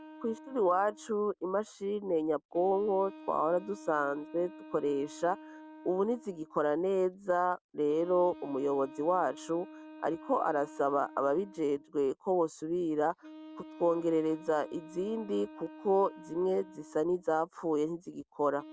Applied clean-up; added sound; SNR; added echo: none; Wind instrument, woodwind instrument; 19 dB; none.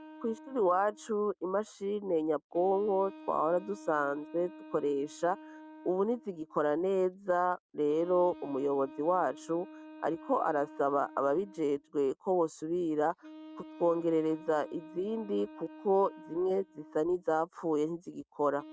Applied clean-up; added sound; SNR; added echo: neural mask model RNNoise.